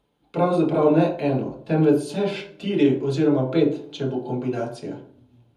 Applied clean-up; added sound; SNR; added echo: none; none; none; reverberation time 0.7 s.